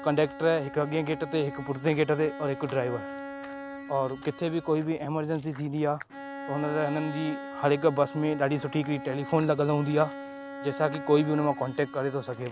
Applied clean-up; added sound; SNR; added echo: none; Bowed string instrument; 12 dB; none.